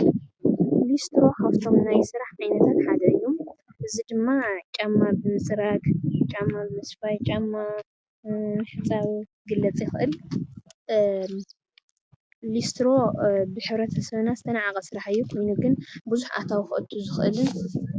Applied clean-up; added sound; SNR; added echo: none; none; none; none.